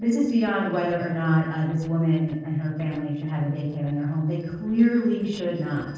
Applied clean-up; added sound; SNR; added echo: neural separator model SepFormer DNS4.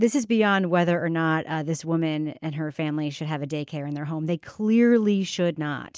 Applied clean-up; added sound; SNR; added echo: none; none; none; none.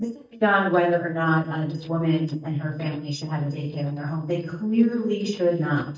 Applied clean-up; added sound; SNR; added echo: neural mask model DeepFilterNet 3.